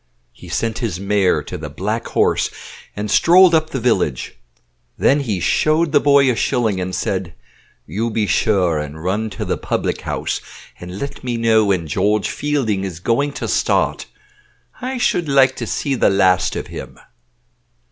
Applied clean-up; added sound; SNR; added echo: none; none; none; none.